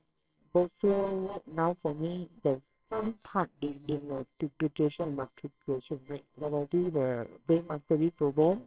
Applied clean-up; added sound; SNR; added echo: neural separator model SepFormer WHAMR!.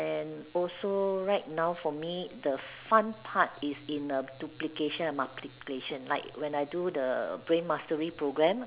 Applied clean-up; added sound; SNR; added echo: none; none; none; none.